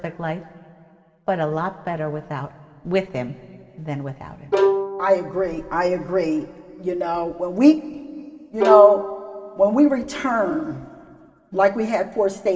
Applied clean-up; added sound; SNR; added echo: none; Bowed string instrument; 4 dB; reverberation time 2.0 s.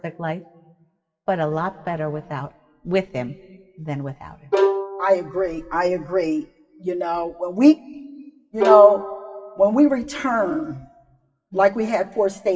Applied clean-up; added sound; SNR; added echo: classical method WPE with log-MMSE.